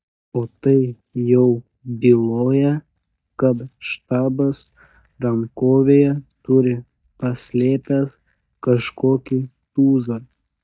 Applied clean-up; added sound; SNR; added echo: neural mask model DeepFilterNet 3.